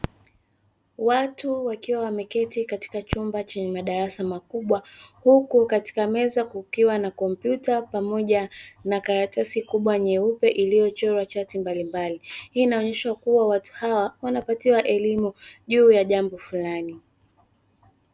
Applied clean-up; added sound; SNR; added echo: none; none; none; none.